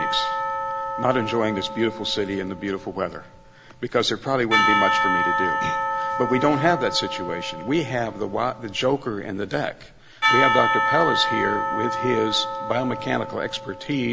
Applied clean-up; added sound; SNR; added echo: none; Percussion; 1 dB; none.